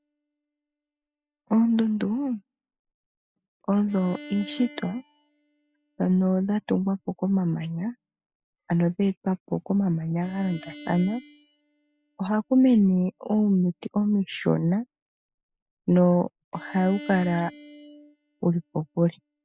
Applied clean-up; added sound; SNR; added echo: classical method spectral subtraction.